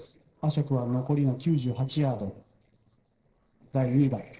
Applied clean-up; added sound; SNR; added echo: neural separator model SepFormer DNS4.